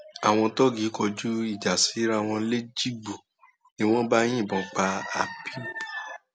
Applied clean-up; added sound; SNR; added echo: none; none; none; none.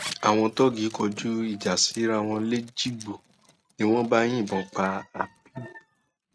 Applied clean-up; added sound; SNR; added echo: neural mask model RNNoise.